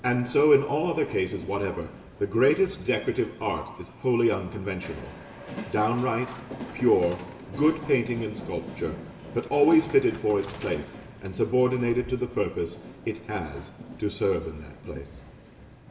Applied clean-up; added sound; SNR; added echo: none; Train; 15 dB; reverberation time 1.7 s.